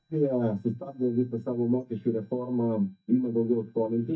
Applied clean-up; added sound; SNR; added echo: neural mask model DeepFilterNet 3.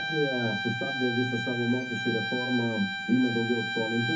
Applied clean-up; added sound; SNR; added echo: none; Bowed string instrument; 4 dB; reverberation time 0.3 s.